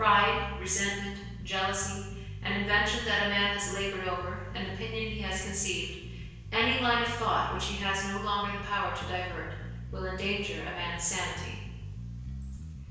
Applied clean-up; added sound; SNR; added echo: none; Bass guitar; 8 dB; reverberation time 1.0 s.